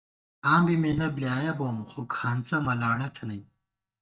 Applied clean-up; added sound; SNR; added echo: neural mask model DeepFilterNet 3.